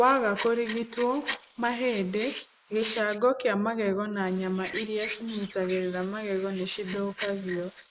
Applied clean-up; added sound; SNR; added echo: neural mask model Resemble Enhance denoiser.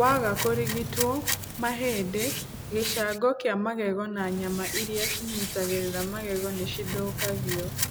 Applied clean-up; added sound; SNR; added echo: none; Hands; 4 dB; none.